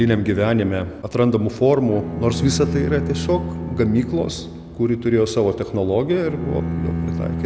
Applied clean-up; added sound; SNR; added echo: none; Bowed string instrument; 8 dB; none.